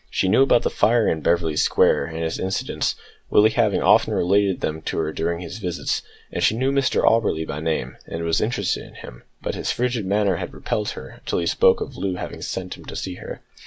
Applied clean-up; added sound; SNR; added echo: none; none; none; none.